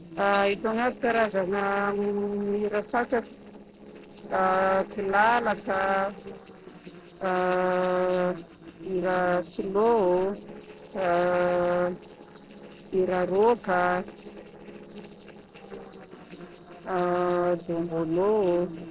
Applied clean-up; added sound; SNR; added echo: neural separator model SepFormer DNS4.